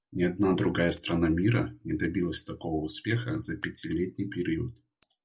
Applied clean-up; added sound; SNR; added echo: none; none; none; none.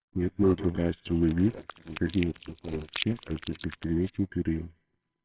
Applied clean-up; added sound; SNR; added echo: neural separator model SepFormer WHAMR!.